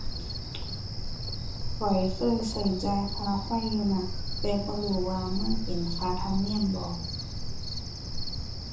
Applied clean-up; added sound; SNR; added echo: none; Cricket; 1 dB; reverberation time 0.6 s.